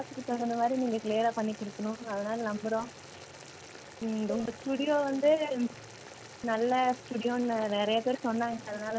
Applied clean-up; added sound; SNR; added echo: none; Boiling; 17 dB; none.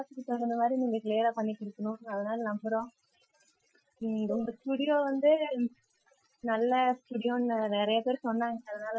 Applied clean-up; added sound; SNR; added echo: classical method Wiener filter.